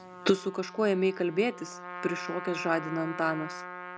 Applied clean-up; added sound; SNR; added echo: none; Trumpet; 11 dB; none.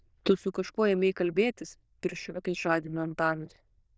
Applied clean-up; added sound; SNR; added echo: neural diffusion model UNIVERSE++.